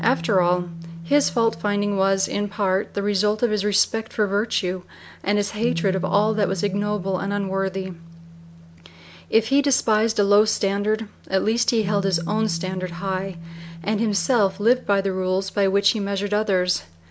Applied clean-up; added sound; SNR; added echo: none; Bass guitar; 13 dB; none.